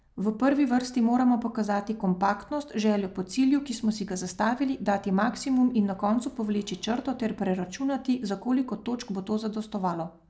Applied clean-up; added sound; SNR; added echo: none; none; none; none.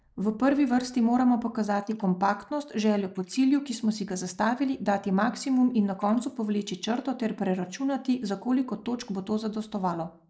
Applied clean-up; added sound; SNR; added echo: neural mask model Resemble Enhance denoiser.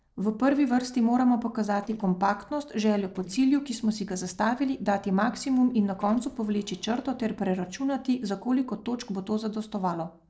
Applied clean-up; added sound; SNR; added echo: neural separator model SepFormer DNS4.